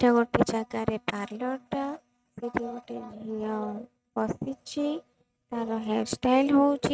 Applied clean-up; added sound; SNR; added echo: neural mask model RNNoise.